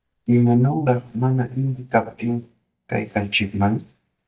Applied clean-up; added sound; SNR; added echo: neural mask model DeepFilterNet 3.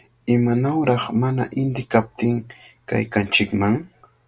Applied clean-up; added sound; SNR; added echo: none; none; none; none.